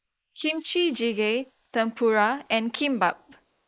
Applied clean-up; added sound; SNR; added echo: neural mask model Resemble Enhance denoiser.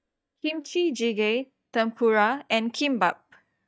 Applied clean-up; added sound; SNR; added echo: neural mask model DeepFilterNet 3.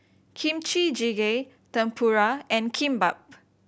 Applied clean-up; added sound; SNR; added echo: none; none; none; none.